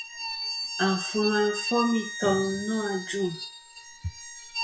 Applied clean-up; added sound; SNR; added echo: classical method log-MMSE.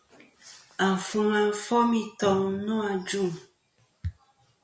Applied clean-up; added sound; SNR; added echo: none; none; none; none.